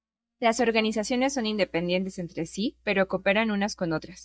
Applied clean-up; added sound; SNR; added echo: neural mask model DeepFilterNet 3.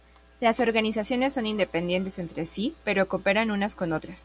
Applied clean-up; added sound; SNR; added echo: none; none; none; none.